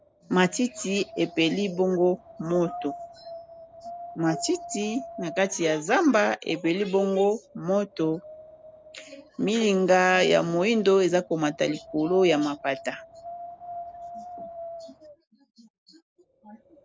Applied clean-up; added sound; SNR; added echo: none; Wind; 17 dB; none.